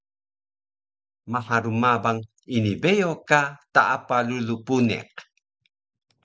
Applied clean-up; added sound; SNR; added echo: none; none; none; none.